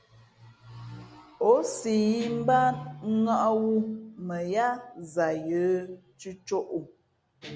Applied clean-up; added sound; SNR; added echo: none; Guitar; 19 dB; none.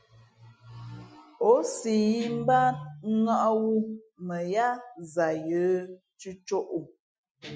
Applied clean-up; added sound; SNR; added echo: classical method Wiener filter.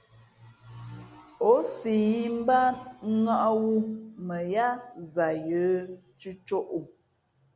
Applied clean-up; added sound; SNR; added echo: none; none; none; none.